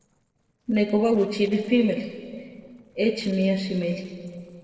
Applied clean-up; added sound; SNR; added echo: neural separator model SepFormer DNS4.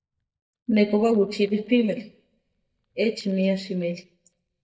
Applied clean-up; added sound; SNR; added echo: neural mask model DeepFilterNet 3.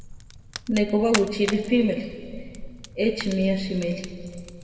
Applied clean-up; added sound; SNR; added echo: none; Fire; 11 dB; reverberation time 2.1 s.